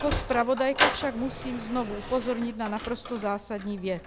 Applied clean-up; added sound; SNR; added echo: none; Sliding door; 4 dB; none.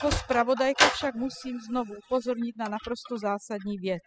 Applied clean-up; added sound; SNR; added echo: classical method spectral subtraction.